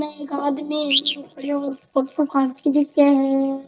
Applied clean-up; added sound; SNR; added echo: neural mask model DeepFilterNet 3.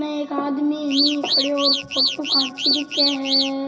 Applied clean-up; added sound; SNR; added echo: none; Alarm / Car; -3 dB; reverberation time 0.9 s.